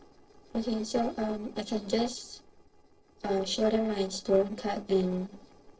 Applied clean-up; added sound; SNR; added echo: neural separator model SepFormer DNS4.